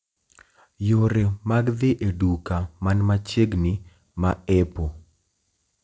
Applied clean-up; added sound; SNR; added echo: none; none; none; none.